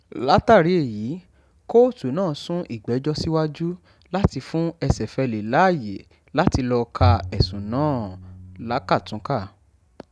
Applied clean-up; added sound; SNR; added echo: none; Bowed string instrument; 4 dB; none.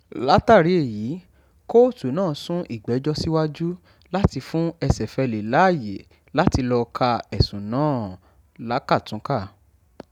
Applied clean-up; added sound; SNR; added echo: none; none; none; none.